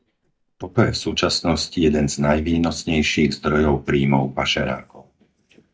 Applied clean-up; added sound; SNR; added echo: neural mask model DeepFilterNet 3.